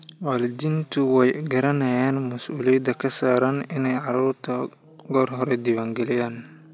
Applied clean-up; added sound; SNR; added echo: none; none; none; none.